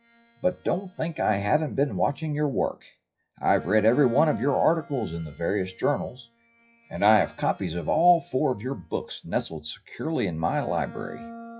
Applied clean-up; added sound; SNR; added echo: classical method WPE with log-MMSE.